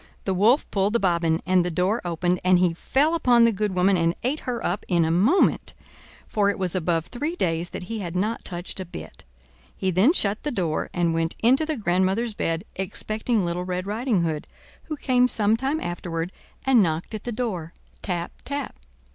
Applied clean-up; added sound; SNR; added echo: none; none; none; none.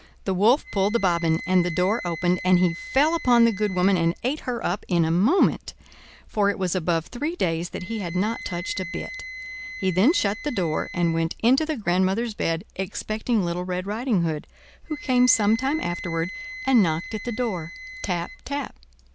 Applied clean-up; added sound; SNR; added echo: none; Wind instrument, woodwind instrument; 15 dB; none.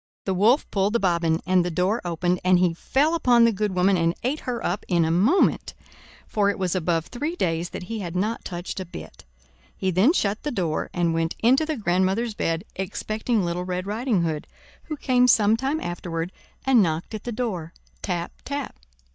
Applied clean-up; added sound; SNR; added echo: neural mask model DeepFilterNet 3.